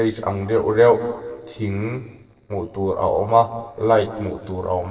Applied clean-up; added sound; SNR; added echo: neural separator model SepFormer DNS4.